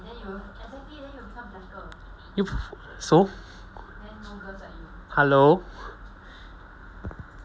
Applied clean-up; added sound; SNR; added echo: none; none; none; none.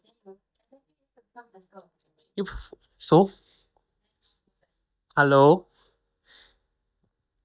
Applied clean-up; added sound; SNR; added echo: neural mask model DeepFilterNet 3.